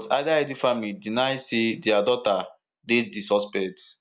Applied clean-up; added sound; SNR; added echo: none; none; none; none.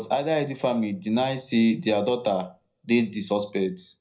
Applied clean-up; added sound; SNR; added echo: none; none; none; reverberation time 0.5 s.